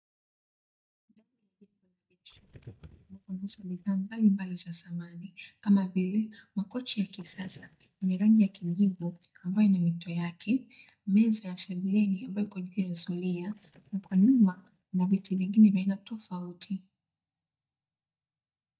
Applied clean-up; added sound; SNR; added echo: neural mask model DeepFilterNet 3.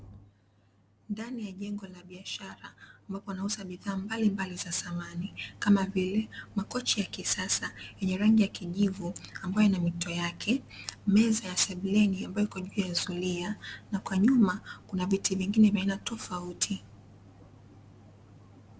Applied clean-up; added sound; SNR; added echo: none; none; none; none.